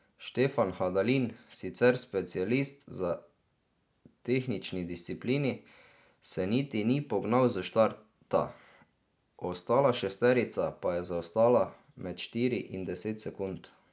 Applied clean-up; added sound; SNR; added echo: none; none; none; none.